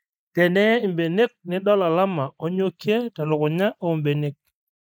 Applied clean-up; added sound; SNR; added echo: neural mask model Resemble Enhance denoiser.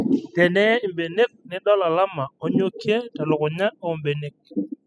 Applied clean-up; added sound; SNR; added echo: classical method spectral subtraction.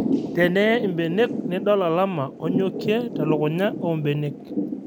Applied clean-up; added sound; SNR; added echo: none; Thunder / Rain; 5 dB; none.